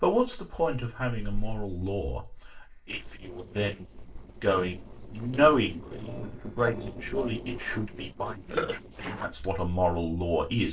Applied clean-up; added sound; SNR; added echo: neural separator model SepFormer DNS4.